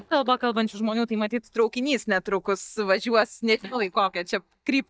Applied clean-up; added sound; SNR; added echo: neural mask model DeepFilterNet 3.